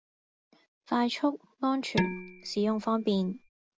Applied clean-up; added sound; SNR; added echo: none; Dishes, pots, and pans; 5 dB; none.